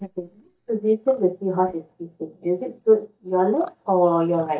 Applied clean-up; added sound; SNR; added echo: neural mask model DeepFilterNet 3.